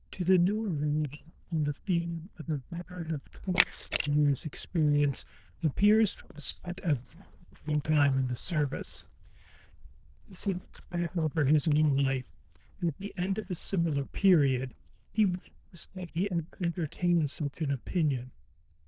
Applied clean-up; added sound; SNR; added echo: neural diffusion model UNIVERSE++.